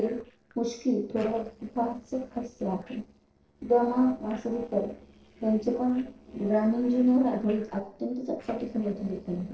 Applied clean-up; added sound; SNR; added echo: neural separator model SepFormer DNS4.